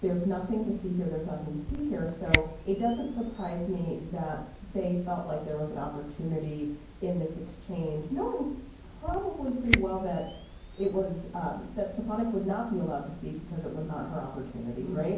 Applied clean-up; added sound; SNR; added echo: none; Camera; 6 dB; reverberation time 0.9 s.